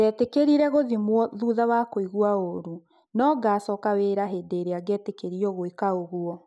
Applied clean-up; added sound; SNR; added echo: none; none; none; none.